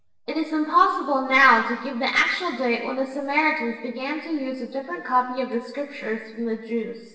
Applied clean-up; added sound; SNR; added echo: none; none; none; reverberation time 1.2 s.